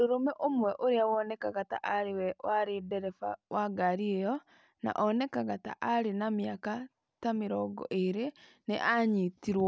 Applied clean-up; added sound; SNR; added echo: none; none; none; none.